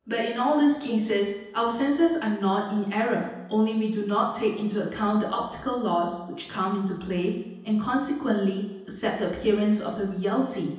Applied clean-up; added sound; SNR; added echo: none; none; none; reverberation time 0.9 s.